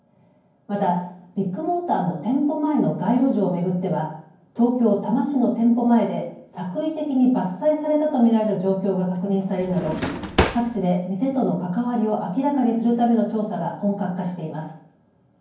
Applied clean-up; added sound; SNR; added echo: none; Drawer open or close; 3 dB; reverberation time 0.9 s.